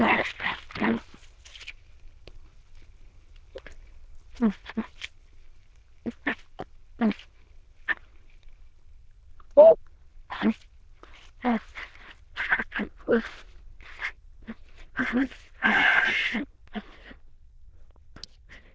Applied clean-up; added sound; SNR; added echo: neural diffusion model UNIVERSE++.